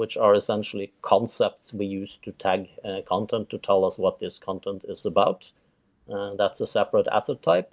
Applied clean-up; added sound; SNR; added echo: none; none; none; none.